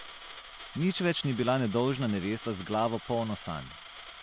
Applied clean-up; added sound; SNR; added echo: none; Coin (dropping); 12 dB; none.